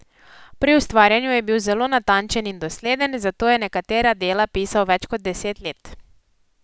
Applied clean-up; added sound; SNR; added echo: none; none; none; none.